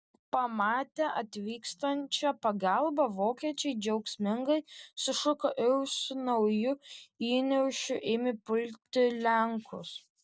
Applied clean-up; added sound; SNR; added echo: none; none; none; none.